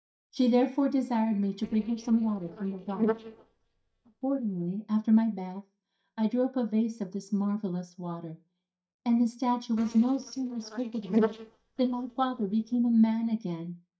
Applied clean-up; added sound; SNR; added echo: neural mask model DeepFilterNet 3.